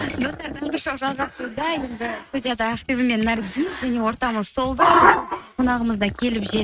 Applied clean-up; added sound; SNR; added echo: neural mask model RNNoise.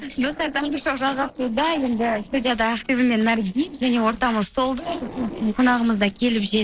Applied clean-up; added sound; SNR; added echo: neural separator model SepFormer DNS4.